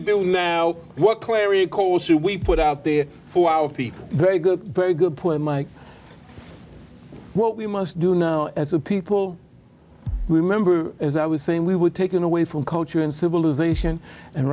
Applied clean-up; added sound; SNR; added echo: none; Bass drum; 7 dB; none.